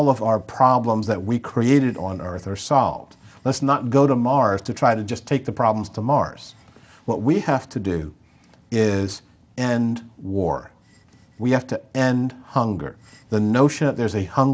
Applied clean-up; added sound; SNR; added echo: none; none; none; none.